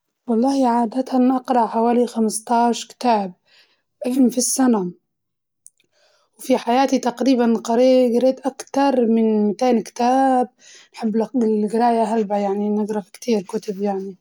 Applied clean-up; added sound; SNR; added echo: none; none; none; none.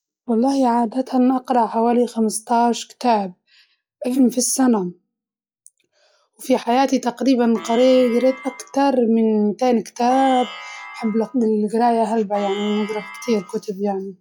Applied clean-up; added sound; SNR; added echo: classical method log-MMSE.